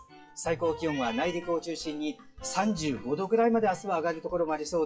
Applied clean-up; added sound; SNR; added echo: classical method WPE with log-MMSE.